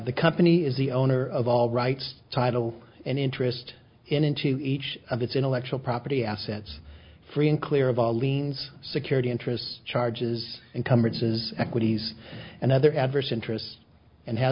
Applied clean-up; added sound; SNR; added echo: none; none; none; none.